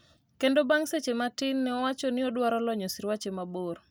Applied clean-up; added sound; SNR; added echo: none; none; none; none.